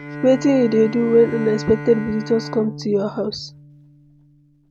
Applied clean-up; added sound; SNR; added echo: none; Bowed string instrument; 12 dB; none.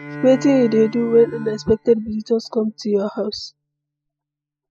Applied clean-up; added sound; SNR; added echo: classical method spectral subtraction.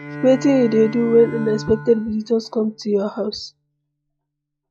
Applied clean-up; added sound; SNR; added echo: classical method log-MMSE.